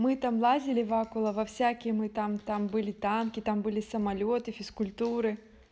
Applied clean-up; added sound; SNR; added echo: none; none; none; none.